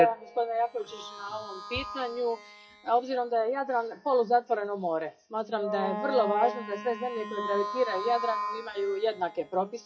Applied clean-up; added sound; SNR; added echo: classical method WPE with log-MMSE.